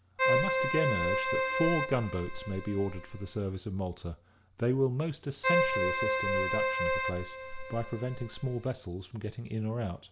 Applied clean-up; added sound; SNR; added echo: none; Keyboard (musical); -3 dB; none.